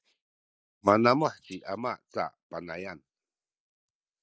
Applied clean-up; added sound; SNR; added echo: neural mask model DeepFilterNet 3.